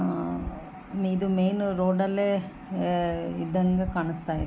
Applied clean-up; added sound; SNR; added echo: none; none; none; none.